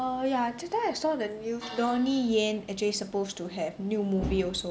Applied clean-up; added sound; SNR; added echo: none; none; none; none.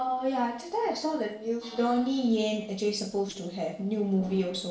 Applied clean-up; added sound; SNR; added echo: neural separator model SepFormer DNS4.